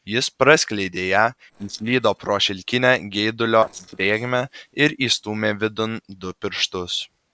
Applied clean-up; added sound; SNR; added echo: neural separator model SepFormer DNS4.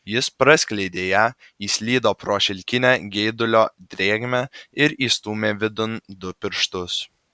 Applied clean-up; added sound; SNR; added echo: none; none; none; none.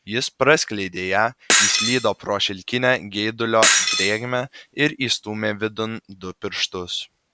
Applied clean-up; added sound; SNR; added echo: none; Shatter; 0 dB; none.